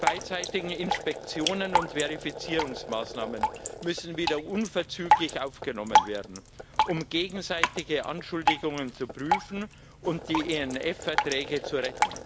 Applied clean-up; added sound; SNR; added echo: none; Drip; -1 dB; none.